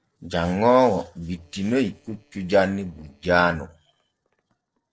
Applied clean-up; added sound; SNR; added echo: neural separator model SepFormer DNS4.